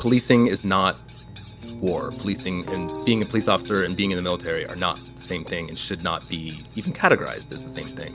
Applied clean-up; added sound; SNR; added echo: none; Engine + Cutlery, silverware; 19 dB; none.